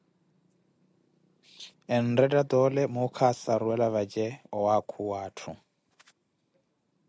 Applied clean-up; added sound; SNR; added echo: none; none; none; none.